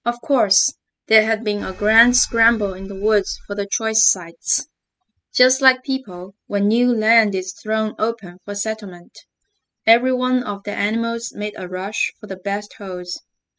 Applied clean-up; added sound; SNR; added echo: classical method spectral subtraction.